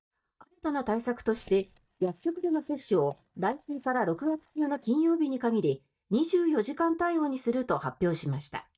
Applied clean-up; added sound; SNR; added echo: neural mask model DeepFilterNet 3.